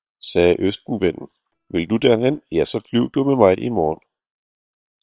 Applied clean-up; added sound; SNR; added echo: neural separator model SepFormer WHAM!.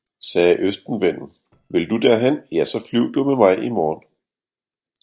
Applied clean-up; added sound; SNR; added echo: neural separator model SepFormer DNS4.